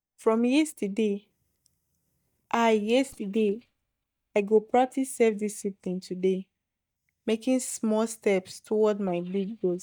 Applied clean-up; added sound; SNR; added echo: neural mask model DeepFilterNet 3.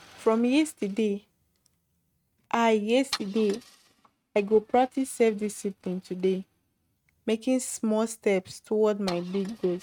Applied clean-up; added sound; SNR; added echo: neural mask model RNNoise.